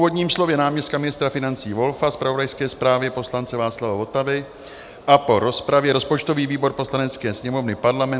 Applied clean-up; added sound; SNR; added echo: none; none; none; none.